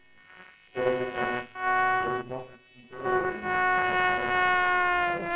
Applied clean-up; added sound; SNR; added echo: neural separator model SepFormer WHAMR!.